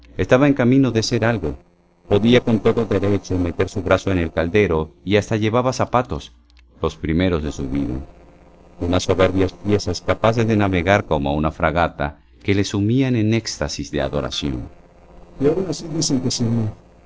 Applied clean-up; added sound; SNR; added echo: neural separator model SepFormer DNS4.